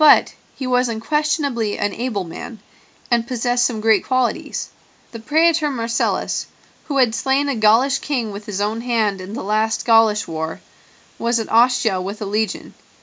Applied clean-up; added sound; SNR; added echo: none; none; none; none.